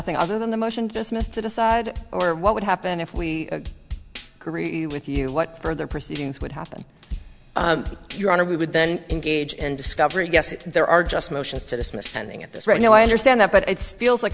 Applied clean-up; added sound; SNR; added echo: none; Drum kit; 14 dB; none.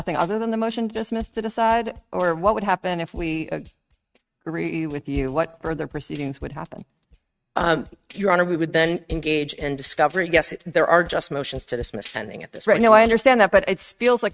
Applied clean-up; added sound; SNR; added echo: neural mask model RNNoise.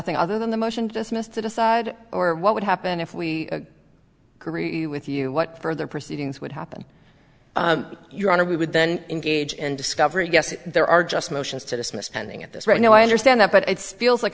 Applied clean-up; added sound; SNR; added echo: none; none; none; none.